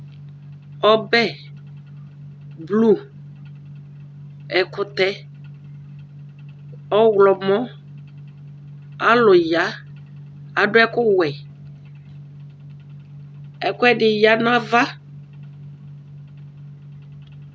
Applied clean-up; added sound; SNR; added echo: none; none; none; none.